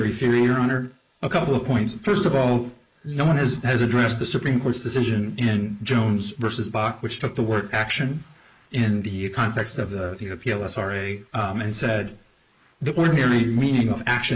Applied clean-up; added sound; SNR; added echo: neural mask model Resemble Enhance denoiser.